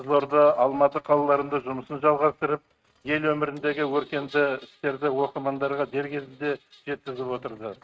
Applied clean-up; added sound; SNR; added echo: neural mask model RNNoise.